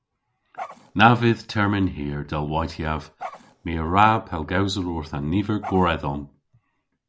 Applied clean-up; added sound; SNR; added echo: none; Dog; 16 dB; none.